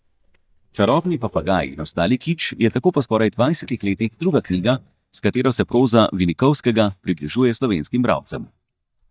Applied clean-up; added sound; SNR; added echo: neural mask model DeepFilterNet 3.